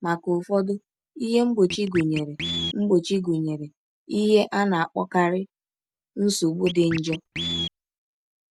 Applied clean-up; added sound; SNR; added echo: none; Scratching (performance technique); 10 dB; none.